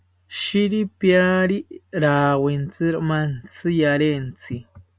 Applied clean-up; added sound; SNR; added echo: none; none; none; none.